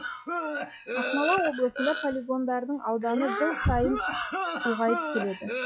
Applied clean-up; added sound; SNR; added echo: classical method log-MMSE.